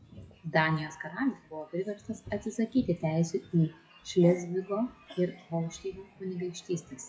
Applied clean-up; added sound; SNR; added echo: classical method WPE with log-MMSE.